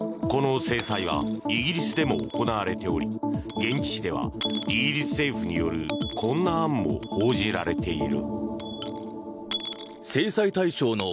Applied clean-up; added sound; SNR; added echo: none; Coin (dropping) / Dishes, pots, and pans; 3 dB; none.